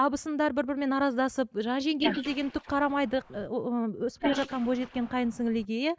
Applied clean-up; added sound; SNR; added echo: neural mask model Resemble Enhance denoiser.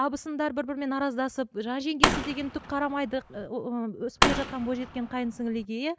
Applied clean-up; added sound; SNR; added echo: none; Fireworks; -1 dB; none.